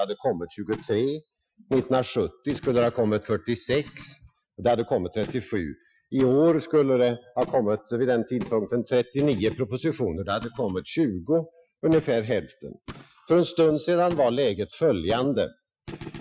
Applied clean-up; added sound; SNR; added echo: classical method Wiener filter.